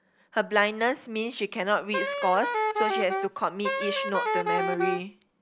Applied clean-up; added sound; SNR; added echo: none; Wind instrument, woodwind instrument; 0 dB; none.